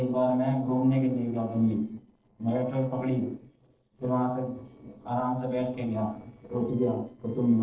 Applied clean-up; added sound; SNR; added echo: neural separator model SepFormer DNS4.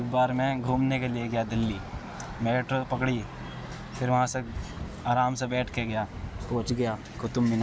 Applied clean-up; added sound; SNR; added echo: none; none; none; none.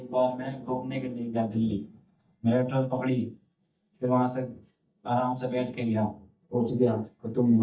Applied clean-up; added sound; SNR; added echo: neural mask model DeepFilterNet 3.